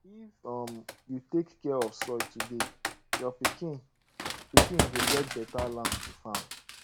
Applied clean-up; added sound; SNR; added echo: none; Computer keyboard; -4 dB; none.